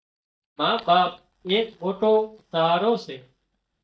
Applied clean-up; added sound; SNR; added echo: neural mask model DeepFilterNet 3.